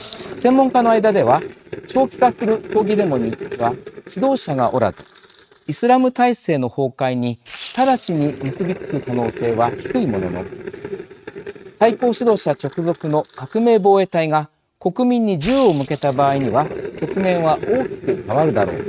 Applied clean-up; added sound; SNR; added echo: neural mask model RNNoise.